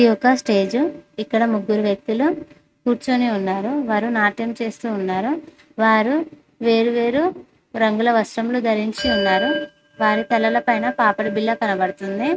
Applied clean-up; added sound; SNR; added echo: neural mask model RNNoise.